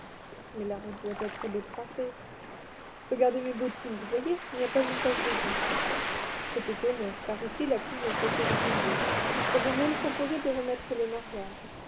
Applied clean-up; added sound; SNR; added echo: none; Waves, surf; 1 dB; none.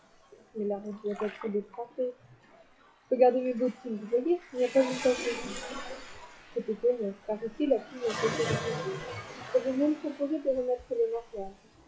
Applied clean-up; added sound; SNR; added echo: classical method log-MMSE.